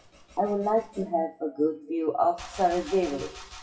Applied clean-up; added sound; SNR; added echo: classical method WPE with log-MMSE.